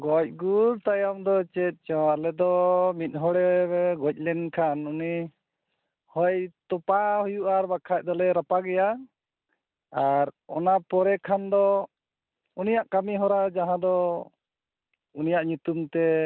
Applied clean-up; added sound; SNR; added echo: none; none; none; none.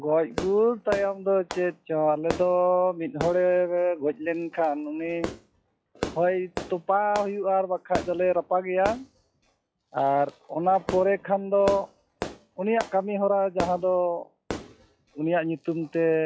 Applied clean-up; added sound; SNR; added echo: classical method log-MMSE.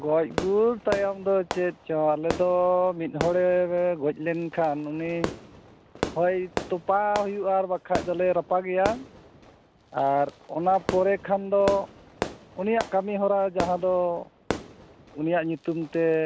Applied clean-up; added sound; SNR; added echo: none; Fireworks; 11 dB; none.